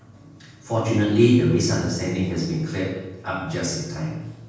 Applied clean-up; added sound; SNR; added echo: none; none; none; reverberation time 1.2 s.